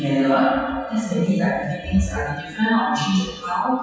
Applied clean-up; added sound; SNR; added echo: classical method WPE with log-MMSE.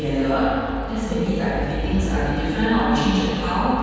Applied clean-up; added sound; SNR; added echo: none; Dishes, pots, and pans; 18 dB; reverberation time 2.1 s.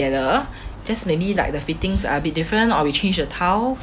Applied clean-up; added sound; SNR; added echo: none; none; none; none.